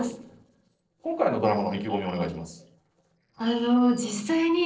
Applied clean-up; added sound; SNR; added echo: neural separator model SepFormer DNS4.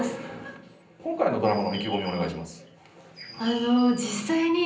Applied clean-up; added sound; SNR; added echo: none; Bird; 16 dB; reverberation time 0.6 s.